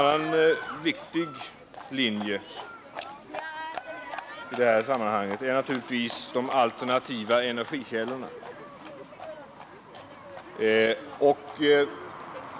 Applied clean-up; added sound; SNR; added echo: none; Livestock, farm animals, working animals; 12 dB; none.